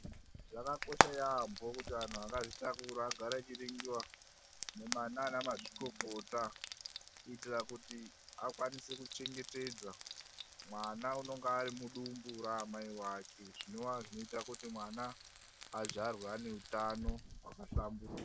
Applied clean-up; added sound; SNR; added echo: none; Frying (food); 2 dB; none.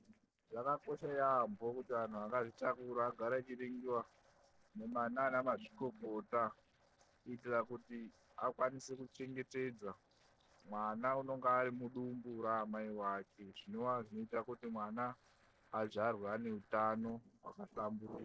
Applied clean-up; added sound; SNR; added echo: neural separator model SepFormer DNS4.